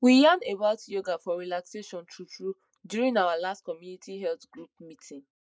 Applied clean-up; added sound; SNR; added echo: neural mask model Resemble Enhance denoiser.